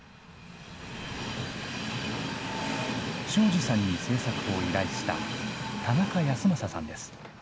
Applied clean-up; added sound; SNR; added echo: none; Train; 3 dB; none.